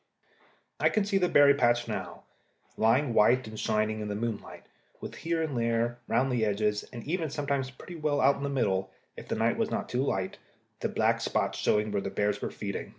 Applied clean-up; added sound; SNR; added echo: none; none; none; none.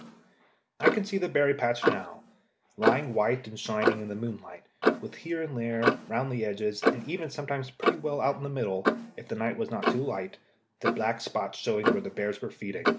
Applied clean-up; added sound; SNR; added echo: none; Clock; 1 dB; none.